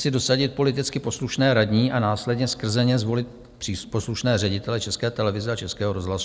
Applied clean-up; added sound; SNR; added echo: none; none; none; none.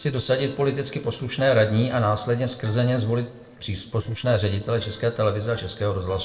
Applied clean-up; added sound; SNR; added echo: neural separator model SepFormer DNS4.